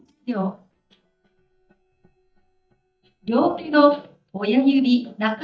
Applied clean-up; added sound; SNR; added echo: neural mask model DeepFilterNet 3.